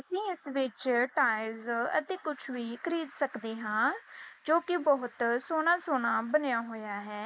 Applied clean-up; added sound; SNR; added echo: neural mask model Resemble Enhance denoiser.